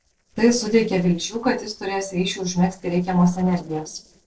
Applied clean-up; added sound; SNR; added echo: neural separator model SepFormer DNS4.